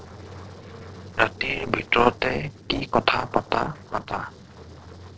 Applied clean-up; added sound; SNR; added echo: neural separator model SepFormer DNS4.